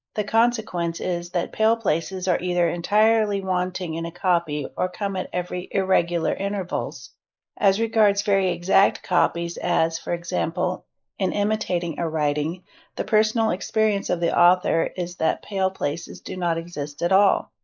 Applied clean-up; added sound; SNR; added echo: neural mask model Resemble Enhance denoiser.